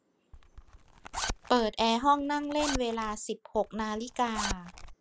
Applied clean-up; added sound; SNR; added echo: none; Zipper (clothing); 8 dB; none.